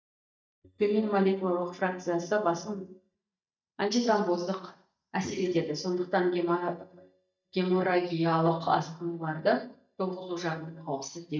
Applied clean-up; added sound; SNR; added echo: neural mask model DeepFilterNet 3.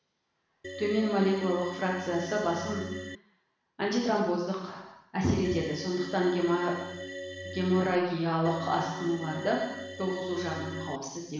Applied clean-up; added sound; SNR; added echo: none; Organ; 9 dB; reverberation time 0.9 s.